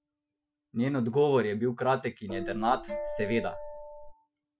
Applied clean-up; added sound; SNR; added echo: classical method Wiener filter.